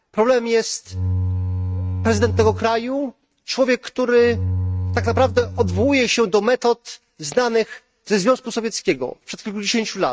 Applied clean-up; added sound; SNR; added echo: neural mask model RNNoise.